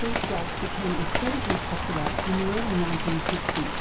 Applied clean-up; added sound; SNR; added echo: none; Rain; -2 dB; reverberation time 0.2 s.